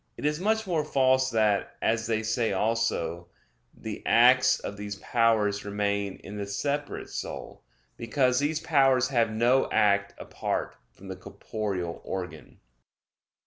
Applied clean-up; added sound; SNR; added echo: none; none; none; none.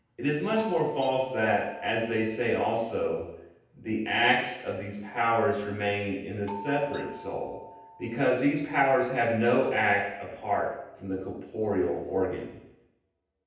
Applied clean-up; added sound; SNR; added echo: none; Doorbell; 15 dB; reverberation time 0.9 s.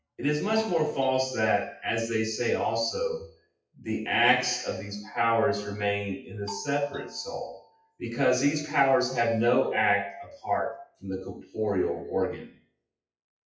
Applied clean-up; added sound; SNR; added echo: classical method WPE with log-MMSE.